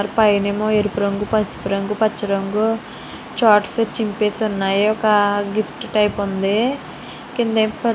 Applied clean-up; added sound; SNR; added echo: none; none; none; none.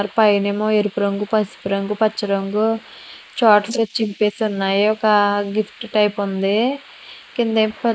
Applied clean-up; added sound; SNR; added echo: neural mask model Resemble Enhance denoiser.